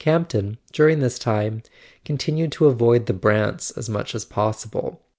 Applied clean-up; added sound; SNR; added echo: none; none; none; none.